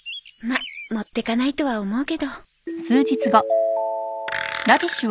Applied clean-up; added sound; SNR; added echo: none; none; none; none.